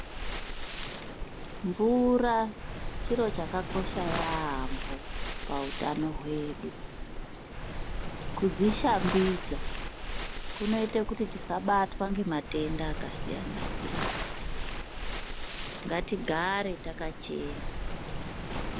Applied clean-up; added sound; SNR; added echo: none; Waves, surf; 3 dB; none.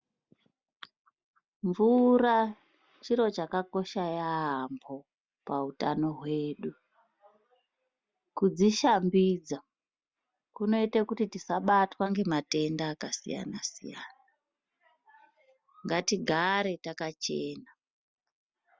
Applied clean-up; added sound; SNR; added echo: none; none; none; none.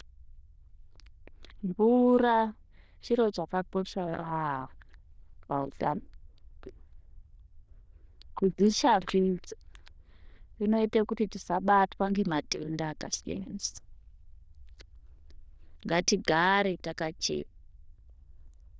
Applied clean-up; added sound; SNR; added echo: neural diffusion model UNIVERSE++.